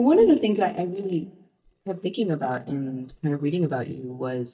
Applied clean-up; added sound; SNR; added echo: neural mask model DeepFilterNet 3.